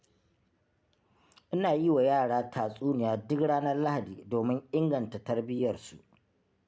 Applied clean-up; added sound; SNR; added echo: none; none; none; none.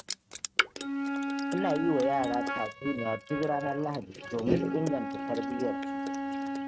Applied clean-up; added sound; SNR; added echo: neural mask model RNNoise.